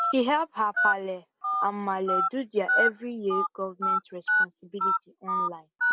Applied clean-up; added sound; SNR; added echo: none; Telephone; -2 dB; none.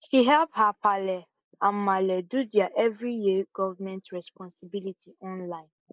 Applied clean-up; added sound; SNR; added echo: neural mask model Resemble Enhance denoiser.